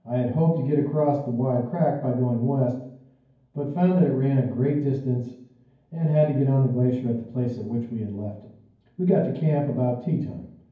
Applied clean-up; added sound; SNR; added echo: none; none; none; reverberation time 0.9 s.